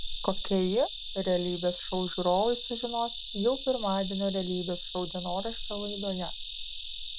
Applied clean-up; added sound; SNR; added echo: none; Insect; -2 dB; none.